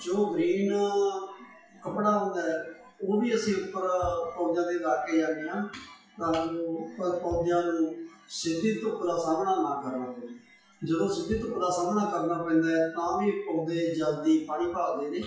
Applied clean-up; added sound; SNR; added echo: classical method WPE with log-MMSE.